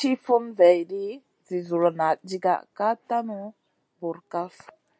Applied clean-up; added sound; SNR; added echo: none; none; none; none.